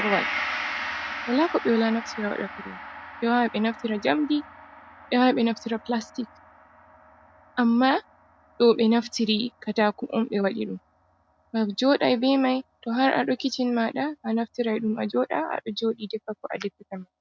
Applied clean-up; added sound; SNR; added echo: none; Gong; 13 dB; none.